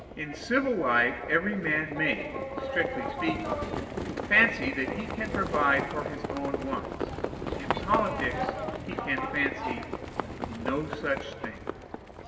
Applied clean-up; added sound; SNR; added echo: none; Livestock, farm animals, working animals; 4 dB; reverberation time 2.7 s.